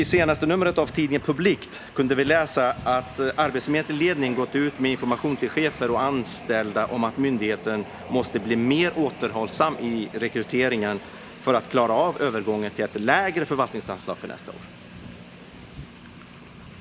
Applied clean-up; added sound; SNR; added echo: none; Train; 15 dB; none.